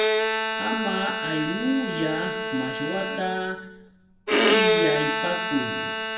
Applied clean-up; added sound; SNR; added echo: none; Bowed string instrument; -3 dB; reverberation time 0.8 s.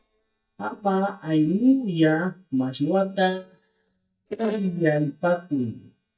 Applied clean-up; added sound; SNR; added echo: neural mask model DeepFilterNet 3.